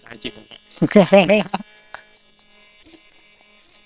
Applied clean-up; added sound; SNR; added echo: neural separator model SepFormer WHAM!.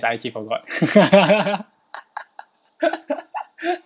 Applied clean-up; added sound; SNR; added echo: none; none; none; none.